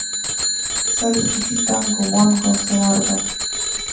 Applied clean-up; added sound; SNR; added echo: none; Bicycle bell; 0 dB; reverberation time 0.6 s.